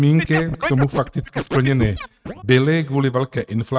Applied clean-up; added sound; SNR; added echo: neural mask model RNNoise.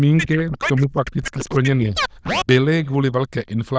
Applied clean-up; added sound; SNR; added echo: neural diffusion model UNIVERSE++.